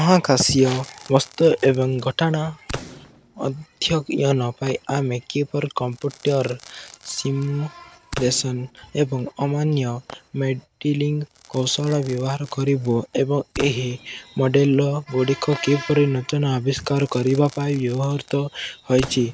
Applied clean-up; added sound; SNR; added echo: none; Crackle / Fireworks; 20 dB; none.